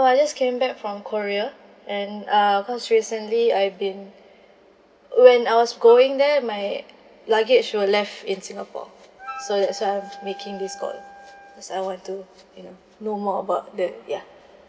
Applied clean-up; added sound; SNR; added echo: none; Wind instrument, woodwind instrument + Wind instrument, woodwind instrument; 18 dB; none.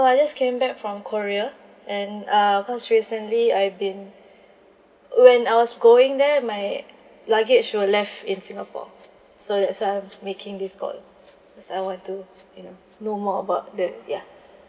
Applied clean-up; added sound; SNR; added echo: none; none; none; none.